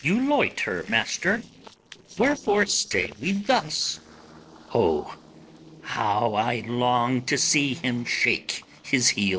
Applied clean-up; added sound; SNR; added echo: neural separator model SepFormer DNS4.